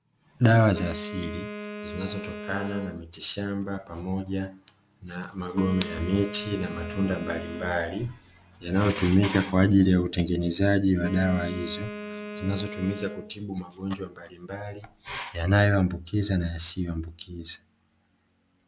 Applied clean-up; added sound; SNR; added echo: none; Wind instrument, woodwind instrument; 11 dB; none.